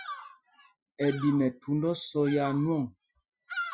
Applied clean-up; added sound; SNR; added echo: classical method Wiener filter.